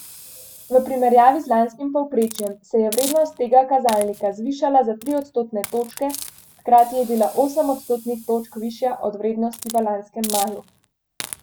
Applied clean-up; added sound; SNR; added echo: none; Hiss; 16 dB; none.